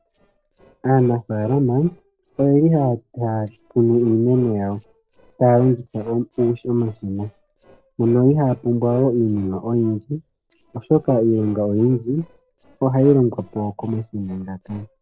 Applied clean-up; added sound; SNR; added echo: neural separator model SepFormer DNS4.